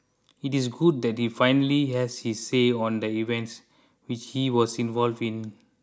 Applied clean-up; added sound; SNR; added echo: none; none; none; none.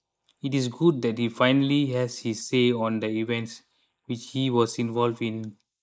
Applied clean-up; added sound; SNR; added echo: neural mask model Resemble Enhance denoiser.